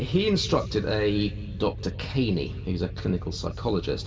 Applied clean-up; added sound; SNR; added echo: none; Engine starting / Car; 9 dB; reverberation time 2.8 s.